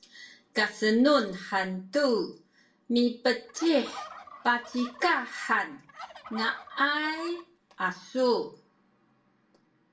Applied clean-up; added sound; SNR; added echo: none; Fowl; 17 dB; reverberation time 0.3 s.